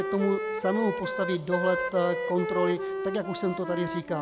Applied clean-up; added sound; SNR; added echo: none; Wind instrument, woodwind instrument; 4 dB; none.